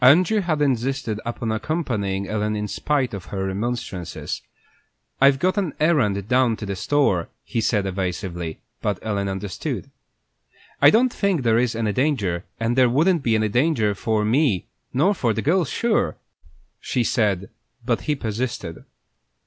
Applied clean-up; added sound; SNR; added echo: none; none; none; none.